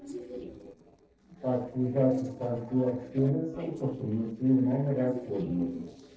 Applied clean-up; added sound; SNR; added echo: neural separator model SepFormer DNS4.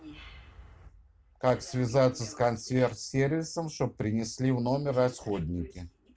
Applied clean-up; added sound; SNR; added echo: none; none; none; none.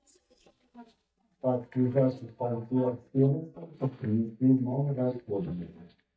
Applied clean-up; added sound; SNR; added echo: neural mask model DeepFilterNet 3.